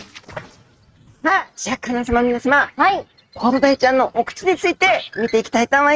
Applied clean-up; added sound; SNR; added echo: neural mask model RNNoise.